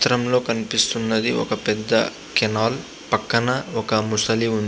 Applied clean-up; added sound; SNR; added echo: none; none; none; none.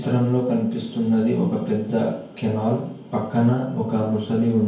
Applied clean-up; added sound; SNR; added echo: none; none; none; reverberation time 0.9 s.